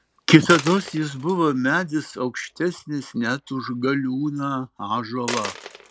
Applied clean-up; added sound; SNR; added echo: none; Coin (dropping); 15 dB; none.